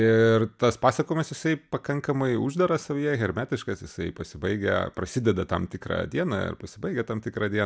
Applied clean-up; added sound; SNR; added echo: none; none; none; none.